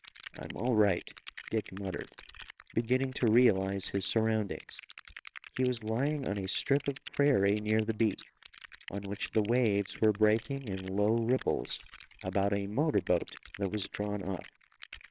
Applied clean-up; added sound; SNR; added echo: neural separator model SepFormer WHAMR!.